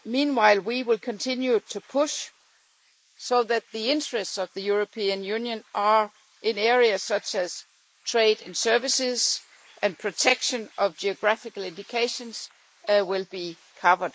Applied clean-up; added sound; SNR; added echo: neural mask model Resemble Enhance denoiser.